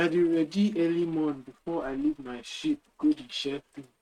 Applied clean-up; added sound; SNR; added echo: neural mask model RNNoise.